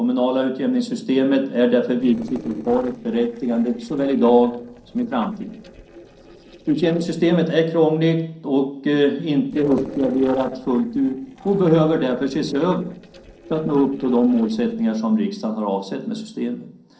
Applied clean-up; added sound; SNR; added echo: neural separator model SepFormer DNS4.